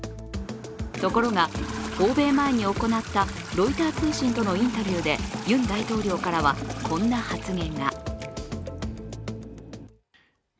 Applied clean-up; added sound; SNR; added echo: none; Trickle, dribble / Toilet flush; 13 dB; none.